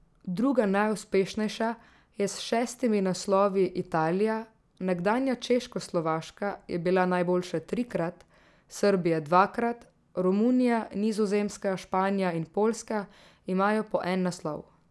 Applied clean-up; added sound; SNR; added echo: none; none; none; none.